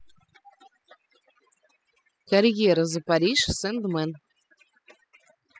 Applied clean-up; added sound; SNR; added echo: classical method spectral subtraction.